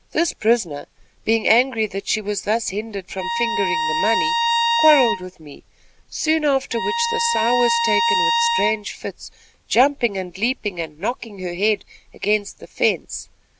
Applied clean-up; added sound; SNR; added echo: none; Bowed string instrument; 0 dB; none.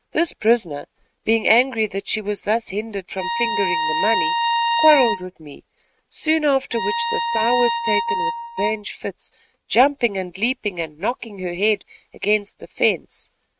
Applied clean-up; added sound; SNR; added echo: neural mask model RNNoise.